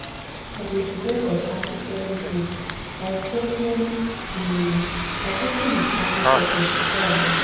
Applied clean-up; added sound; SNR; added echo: none; Bus; 0 dB; reverberation time 1.2 s.